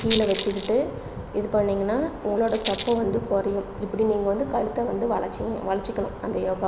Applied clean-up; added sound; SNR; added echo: none; Rattle; 8 dB; none.